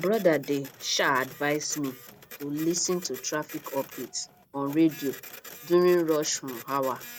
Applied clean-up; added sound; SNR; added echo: none; Printer; 17 dB; none.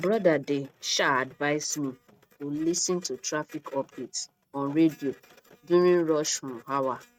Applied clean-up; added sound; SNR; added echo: neural mask model RNNoise.